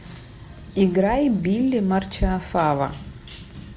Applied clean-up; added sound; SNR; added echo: none; none; none; none.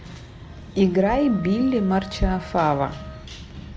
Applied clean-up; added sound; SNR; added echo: none; Bird + Trumpet; 18 dB; none.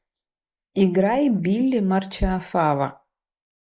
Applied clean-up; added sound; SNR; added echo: neural mask model Resemble Enhance denoiser.